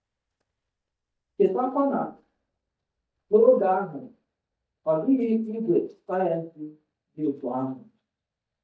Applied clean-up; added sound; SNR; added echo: neural mask model DeepFilterNet 3.